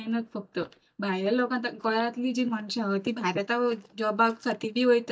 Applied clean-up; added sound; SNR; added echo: neural mask model DeepFilterNet 3.